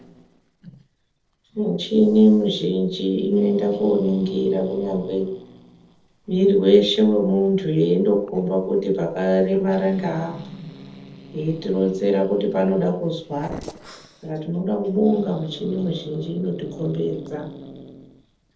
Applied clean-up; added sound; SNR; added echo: neural separator model SepFormer DNS4.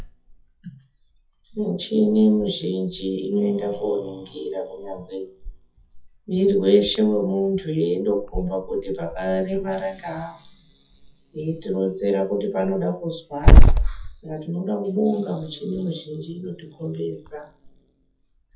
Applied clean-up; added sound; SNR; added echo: classical method WPE with log-MMSE.